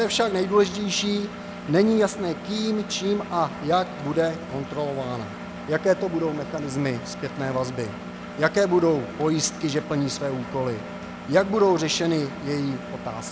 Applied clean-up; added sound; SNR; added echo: none; Engine; 11 dB; none.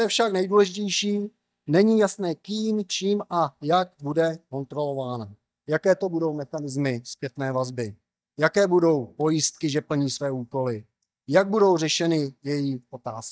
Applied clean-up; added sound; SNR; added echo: neural mask model DeepFilterNet 3.